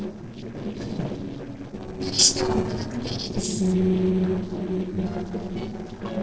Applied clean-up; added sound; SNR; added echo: neural separator model SepFormer DNS4.